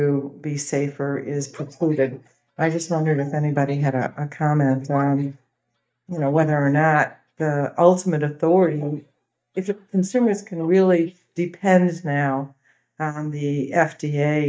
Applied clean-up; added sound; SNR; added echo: neural mask model DeepFilterNet 3.